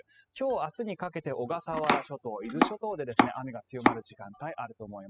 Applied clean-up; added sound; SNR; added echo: classical method spectral subtraction.